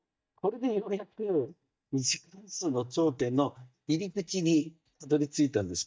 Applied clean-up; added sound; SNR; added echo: neural mask model DeepFilterNet 3.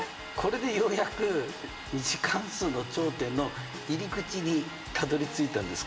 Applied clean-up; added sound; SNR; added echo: none; Domestic sounds, home sounds; 13 dB; reverberation time 1.8 s.